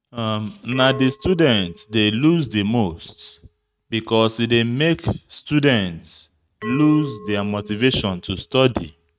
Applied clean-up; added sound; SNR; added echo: neural mask model RNNoise.